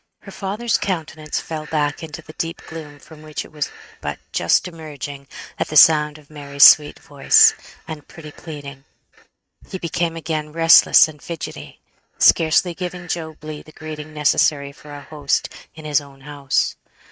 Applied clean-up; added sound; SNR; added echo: neural mask model RNNoise.